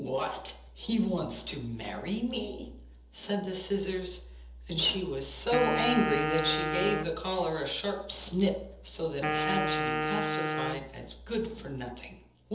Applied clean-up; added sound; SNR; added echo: none; Wind instrument, woodwind instrument; 1 dB; reverberation time 0.7 s.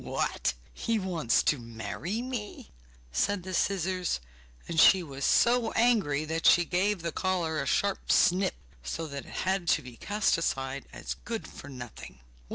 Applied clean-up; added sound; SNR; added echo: none; none; none; none.